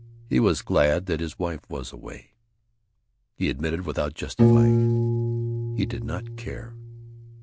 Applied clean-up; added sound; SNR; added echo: none; Piano; -2 dB; none.